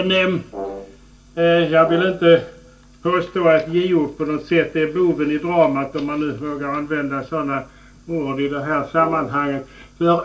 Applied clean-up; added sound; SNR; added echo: none; Brass instrument; 14 dB; reverberation time 0.2 s.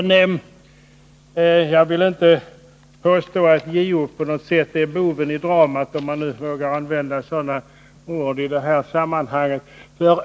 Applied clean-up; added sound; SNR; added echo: none; none; none; none.